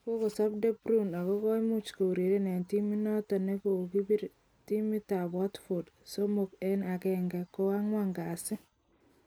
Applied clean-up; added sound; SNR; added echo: none; none; none; none.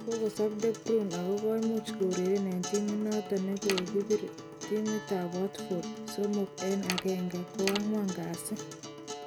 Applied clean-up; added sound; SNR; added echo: none; Acoustic guitar + Mechanisms; 8 dB; none.